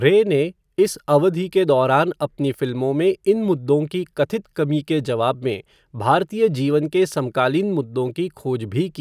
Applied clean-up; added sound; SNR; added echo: none; none; none; none.